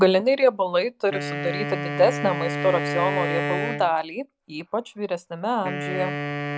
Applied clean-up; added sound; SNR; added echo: none; Wind instrument, woodwind instrument; 6 dB; none.